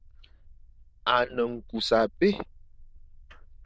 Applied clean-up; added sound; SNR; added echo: neural diffusion model UNIVERSE++.